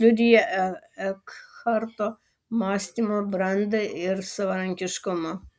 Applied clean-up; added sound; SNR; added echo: none; none; none; none.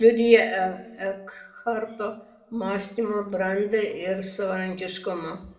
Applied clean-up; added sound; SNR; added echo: none; none; none; reverberation time 0.7 s.